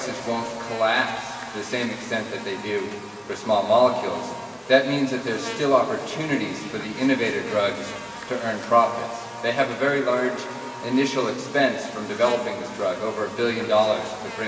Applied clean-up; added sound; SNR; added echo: none; Buzz; 14 dB; reverberation time 2.6 s.